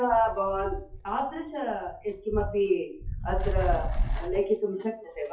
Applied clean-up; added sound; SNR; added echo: classical method WPE with log-MMSE.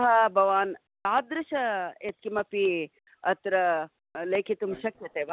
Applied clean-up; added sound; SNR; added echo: none; none; none; none.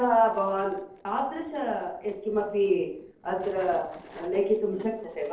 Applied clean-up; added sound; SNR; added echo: neural separator model SepFormer DNS4.